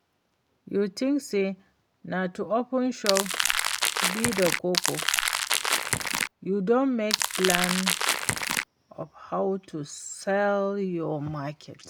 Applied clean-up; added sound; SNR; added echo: none; Crackle; -2 dB; none.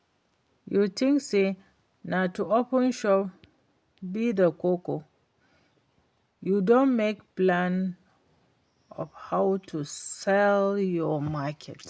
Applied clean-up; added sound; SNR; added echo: none; none; none; none.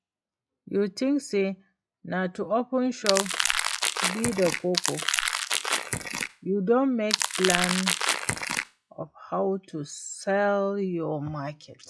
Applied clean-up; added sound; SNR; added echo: classical method log-MMSE.